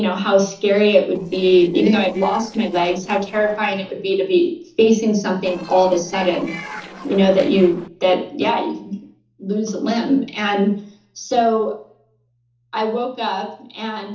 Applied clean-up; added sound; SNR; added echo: neural separator model SepFormer DNS4.